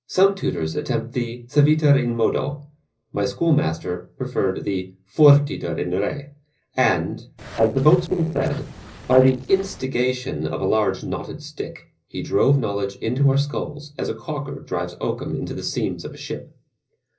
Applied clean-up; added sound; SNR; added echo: neural separator model SepFormer DNS4.